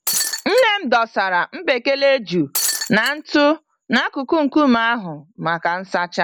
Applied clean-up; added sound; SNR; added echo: none; Shatter; 5 dB; none.